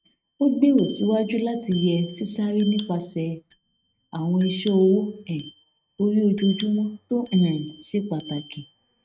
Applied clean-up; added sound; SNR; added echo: neural mask model RNNoise.